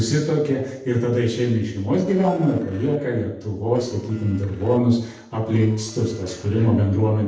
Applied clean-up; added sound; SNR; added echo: neural separator model SepFormer DNS4.